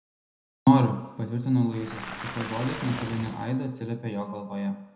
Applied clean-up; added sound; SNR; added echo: none; Waves, surf; 11 dB; reverberation time 0.8 s.